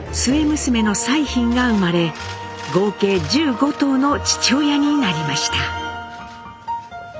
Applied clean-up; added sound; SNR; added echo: none; none; none; none.